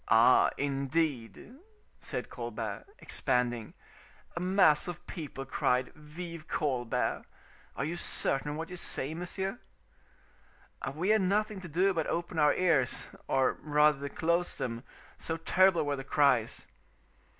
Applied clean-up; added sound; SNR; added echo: none; none; none; none.